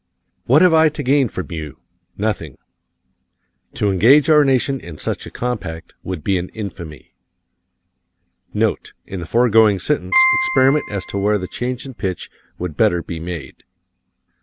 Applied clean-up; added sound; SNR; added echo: none; Piano; 3 dB; none.